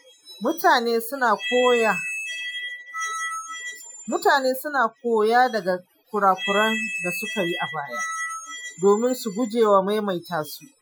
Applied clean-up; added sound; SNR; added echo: classical method Wiener filter.